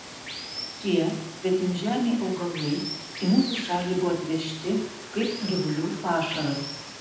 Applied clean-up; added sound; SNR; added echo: none; Water; 11 dB; reverberation time 0.8 s.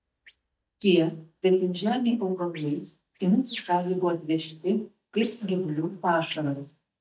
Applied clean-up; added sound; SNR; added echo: neural mask model DeepFilterNet 3.